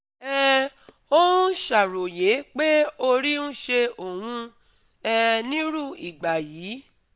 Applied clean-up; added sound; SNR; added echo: none; none; none; none.